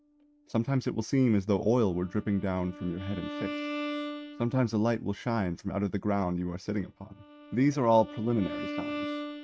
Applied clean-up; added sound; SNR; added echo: neural mask model RNNoise.